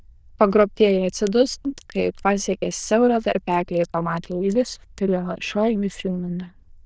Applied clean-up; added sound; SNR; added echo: neural diffusion model UNIVERSE++.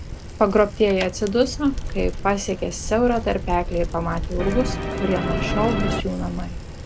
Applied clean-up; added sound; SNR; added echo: none; Bicycle + Musical instrument; 4 dB; none.